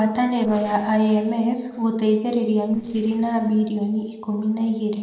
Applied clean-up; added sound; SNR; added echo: neural separator model SepFormer DNS4.